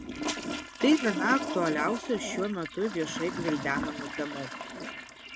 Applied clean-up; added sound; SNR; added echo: none; Toilet flush; 5 dB; none.